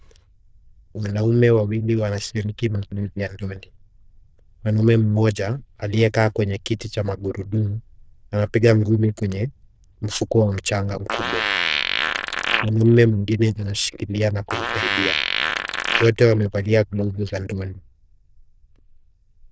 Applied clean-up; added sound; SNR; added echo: neural diffusion model UNIVERSE++.